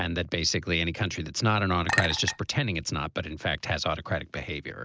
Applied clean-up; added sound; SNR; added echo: none; Chink, clink; 4 dB; none.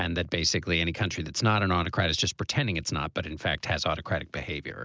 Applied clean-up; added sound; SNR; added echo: none; none; none; none.